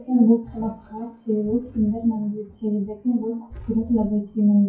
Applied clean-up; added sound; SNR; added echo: classical method WPE with log-MMSE.